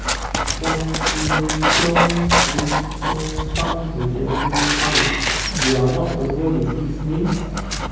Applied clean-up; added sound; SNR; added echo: none; Dog; -2 dB; reverberation time 1.3 s.